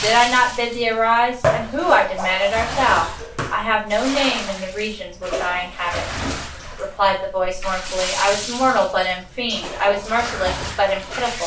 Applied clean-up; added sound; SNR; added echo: none; Bathtub (filling or washing); 7 dB; reverberation time 0.3 s.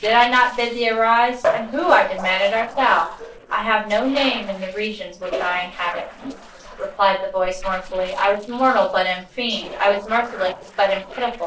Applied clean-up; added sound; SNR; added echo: neural separator model SepFormer DNS4.